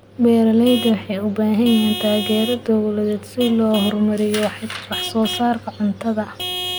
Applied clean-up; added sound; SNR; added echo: none; Vehicle horn, car horn, honking / Truck; 12 dB; none.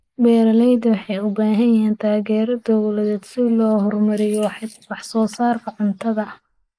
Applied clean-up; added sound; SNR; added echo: neural mask model Resemble Enhance denoiser.